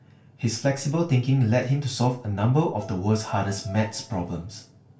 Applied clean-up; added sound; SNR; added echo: none; Bowed string instrument; 19 dB; reverberation time 0.3 s.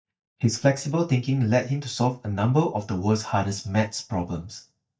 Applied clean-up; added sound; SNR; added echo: neural mask model DeepFilterNet 3.